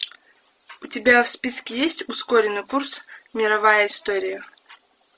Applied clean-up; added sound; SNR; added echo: none; none; none; none.